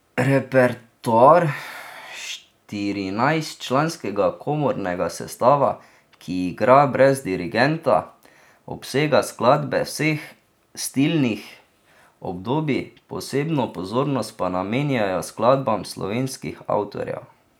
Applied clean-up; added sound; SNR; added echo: none; none; none; none.